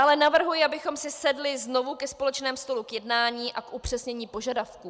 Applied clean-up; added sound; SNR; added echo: none; none; none; none.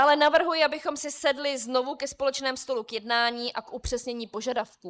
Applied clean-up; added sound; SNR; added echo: neural mask model Resemble Enhance denoiser.